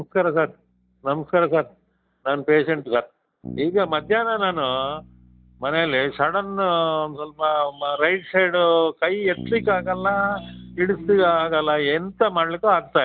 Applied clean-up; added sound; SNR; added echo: neural mask model DeepFilterNet 3.